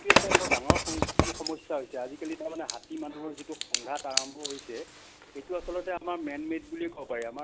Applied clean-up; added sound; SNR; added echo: none; Zipper (clothing) + Writing; -4 dB; none.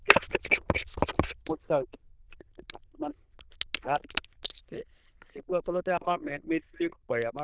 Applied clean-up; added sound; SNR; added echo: neural diffusion model UNIVERSE++.